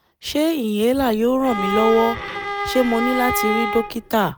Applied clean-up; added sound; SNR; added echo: none; Bowed string instrument; 5 dB; none.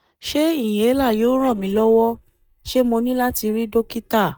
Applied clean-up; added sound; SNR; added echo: neural mask model DeepFilterNet 3.